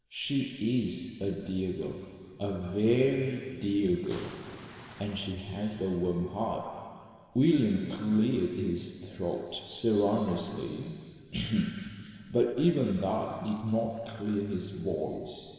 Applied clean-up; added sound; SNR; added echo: none; Boom; 16 dB; reverberation time 2.2 s.